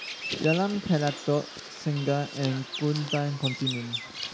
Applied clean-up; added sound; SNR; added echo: none; Bird vocalization, bird call, bird song; 8 dB; none.